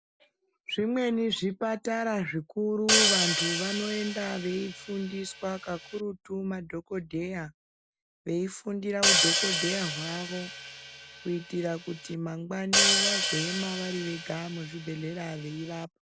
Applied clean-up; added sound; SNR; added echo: none; Hi-hat; -3 dB; none.